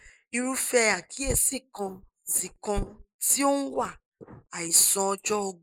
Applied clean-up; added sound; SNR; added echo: neural mask model Resemble Enhance denoiser.